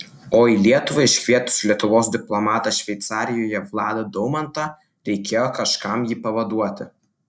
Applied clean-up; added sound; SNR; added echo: none; none; none; none.